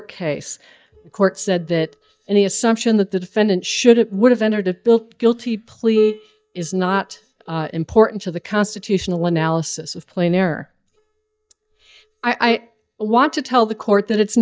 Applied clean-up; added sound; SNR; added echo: neural mask model DeepFilterNet 3.